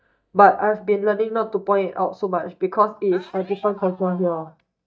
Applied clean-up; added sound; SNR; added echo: neural mask model DeepFilterNet 3.